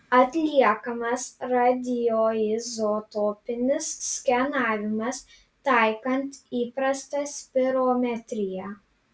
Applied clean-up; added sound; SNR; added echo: none; none; none; none.